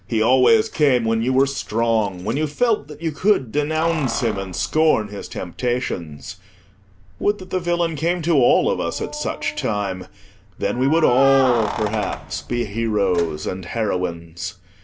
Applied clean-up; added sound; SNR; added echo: none; Keys jangling; 14 dB; none.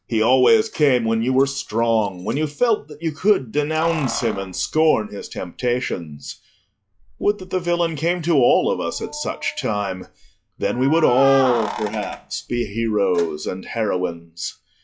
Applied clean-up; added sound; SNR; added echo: classical method log-MMSE.